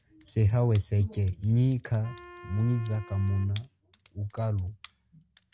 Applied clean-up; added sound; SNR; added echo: none; Wind instrument, woodwind instrument + Computer keyboard; 20 dB; none.